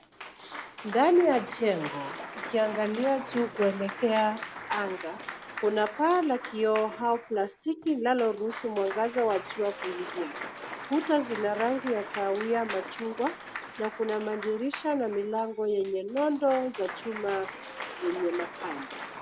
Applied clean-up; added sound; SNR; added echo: none; Applause / Cheering; 12 dB; none.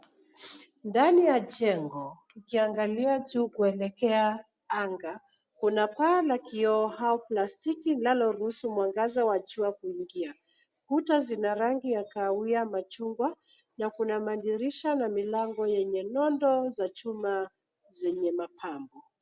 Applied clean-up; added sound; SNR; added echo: none; none; none; none.